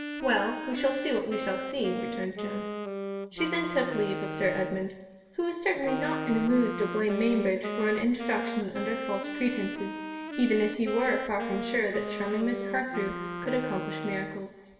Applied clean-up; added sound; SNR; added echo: none; Wind instrument, woodwind instrument; 6 dB; reverberation time 1.3 s.